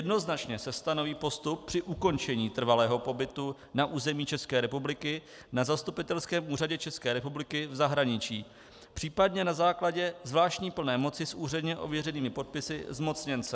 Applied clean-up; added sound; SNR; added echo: none; none; none; none.